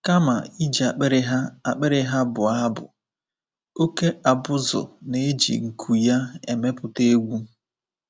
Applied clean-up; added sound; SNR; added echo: none; none; none; none.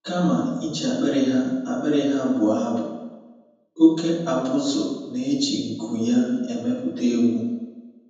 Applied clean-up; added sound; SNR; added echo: none; none; none; reverberation time 1.1 s.